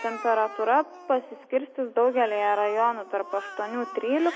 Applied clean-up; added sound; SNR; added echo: none; Cat; 16 dB; none.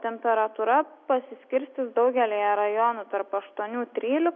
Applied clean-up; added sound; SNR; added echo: none; none; none; none.